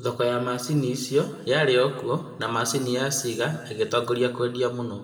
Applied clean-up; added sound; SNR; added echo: none; none; none; reverberation time 1.4 s.